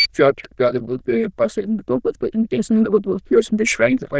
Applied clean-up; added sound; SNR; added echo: neural diffusion model UNIVERSE++.